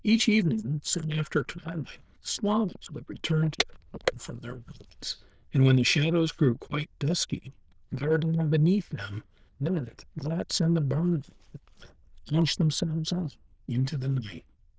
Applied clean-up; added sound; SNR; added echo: neural diffusion model UNIVERSE++.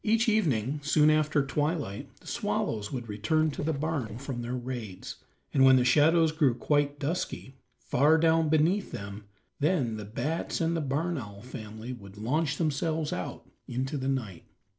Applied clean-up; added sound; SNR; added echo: neural separator model SepFormer DNS4.